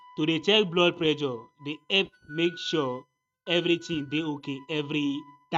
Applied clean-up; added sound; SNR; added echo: neural mask model RNNoise.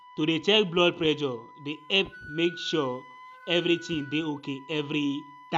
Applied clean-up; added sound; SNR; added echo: none; Wind instrument, woodwind instrument; 19 dB; none.